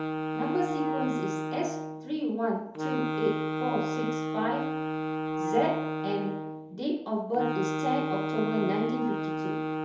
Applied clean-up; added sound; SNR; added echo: none; Wind instrument, woodwind instrument; 0 dB; reverberation time 2.8 s.